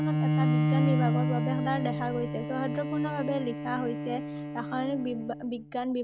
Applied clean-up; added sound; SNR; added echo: none; Bowed string instrument; -3 dB; none.